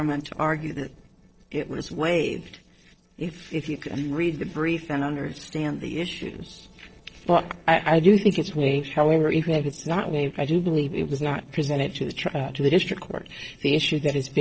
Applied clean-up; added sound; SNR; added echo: neural separator model SepFormer DNS4.